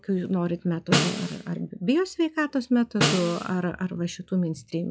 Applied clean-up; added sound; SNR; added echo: classical method log-MMSE.